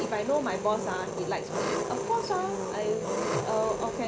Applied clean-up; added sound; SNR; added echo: none; Engine; 2 dB; none.